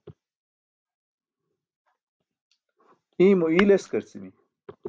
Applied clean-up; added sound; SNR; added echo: none; Tap / Glass; 7 dB; none.